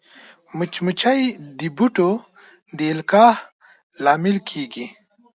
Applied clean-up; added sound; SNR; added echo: none; none; none; none.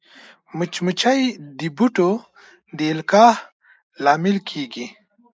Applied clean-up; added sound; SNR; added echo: neural mask model Resemble Enhance denoiser.